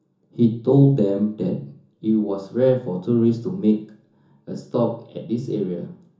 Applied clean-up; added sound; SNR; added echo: none; none; none; reverberation time 0.7 s.